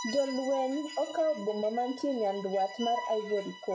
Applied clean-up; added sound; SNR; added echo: classical method log-MMSE.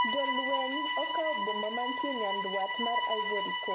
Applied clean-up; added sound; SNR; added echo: none; Bowed string instrument; -3 dB; none.